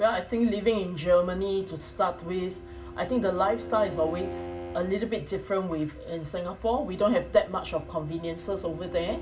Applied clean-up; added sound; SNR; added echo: none; Bowed string instrument; 14 dB; reverberation time 0.2 s.